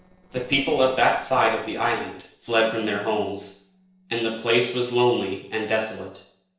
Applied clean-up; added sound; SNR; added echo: neural separator model SepFormer DNS4.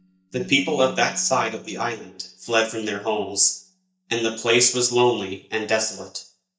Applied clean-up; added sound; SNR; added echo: neural mask model DeepFilterNet 3.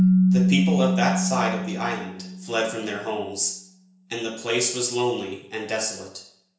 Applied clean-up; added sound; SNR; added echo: none; Keyboard (musical); -2 dB; reverberation time 0.5 s.